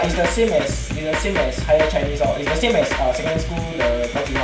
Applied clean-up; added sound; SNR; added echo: none; Drum kit; 4 dB; reverberation time 0.8 s.